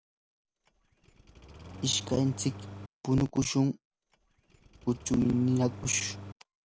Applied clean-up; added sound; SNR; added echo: none; Engine starting; 14 dB; none.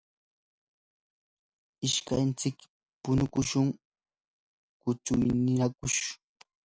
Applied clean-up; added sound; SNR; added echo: none; none; none; none.